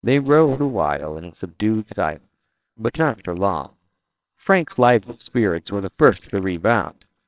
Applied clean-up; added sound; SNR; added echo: neural separator model SepFormer WHAMR!.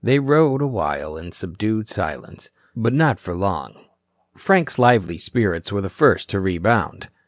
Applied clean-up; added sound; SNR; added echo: none; none; none; none.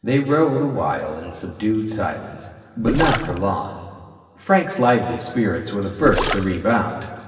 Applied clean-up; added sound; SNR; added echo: none; Gurgling; 4 dB; reverberation time 2.3 s.